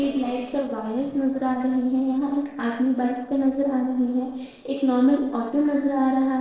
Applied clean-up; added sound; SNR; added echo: neural separator model SepFormer DNS4.